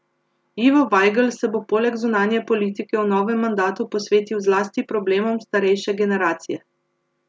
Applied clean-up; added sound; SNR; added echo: none; none; none; none.